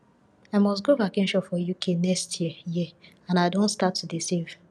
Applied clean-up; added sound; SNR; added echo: none; none; none; none.